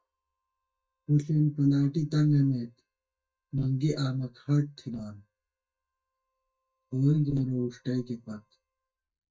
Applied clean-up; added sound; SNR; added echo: neural mask model DeepFilterNet 3.